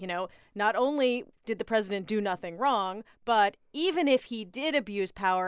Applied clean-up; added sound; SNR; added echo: none; none; none; none.